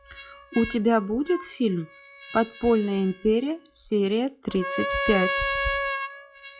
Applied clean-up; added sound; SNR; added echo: classical method log-MMSE.